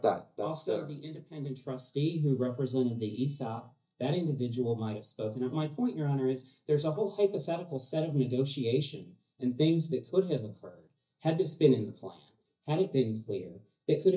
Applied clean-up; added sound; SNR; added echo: neural mask model DeepFilterNet 3.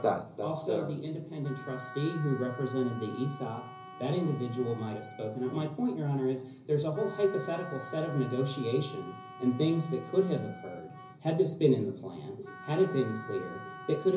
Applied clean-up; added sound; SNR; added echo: none; Wind instrument, woodwind instrument; 16 dB; reverberation time 0.5 s.